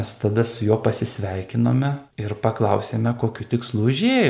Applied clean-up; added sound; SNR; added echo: none; none; none; none.